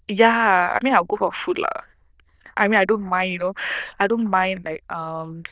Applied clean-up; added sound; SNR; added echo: neural diffusion model UNIVERSE++.